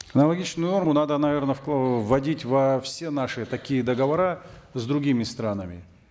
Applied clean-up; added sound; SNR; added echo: none; none; none; none.